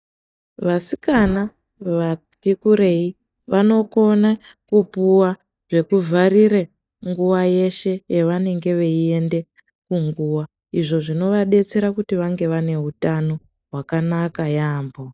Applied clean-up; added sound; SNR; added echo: neural mask model DeepFilterNet 3.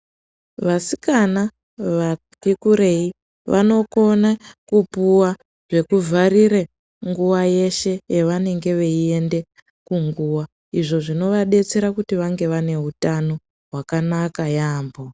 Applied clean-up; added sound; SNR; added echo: none; none; none; none.